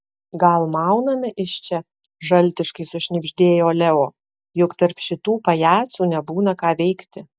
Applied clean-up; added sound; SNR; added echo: none; none; none; none.